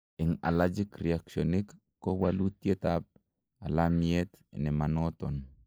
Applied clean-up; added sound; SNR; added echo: neural mask model Resemble Enhance denoiser.